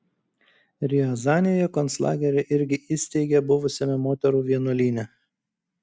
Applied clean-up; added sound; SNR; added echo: none; none; none; none.